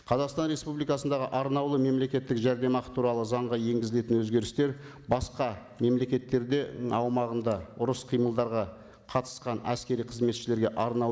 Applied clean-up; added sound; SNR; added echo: none; none; none; none.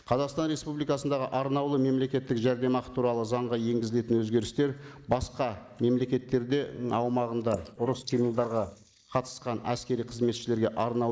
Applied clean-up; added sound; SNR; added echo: neural mask model Resemble Enhance denoiser.